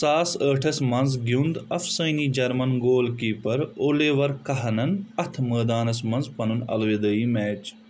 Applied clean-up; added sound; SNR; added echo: none; none; none; none.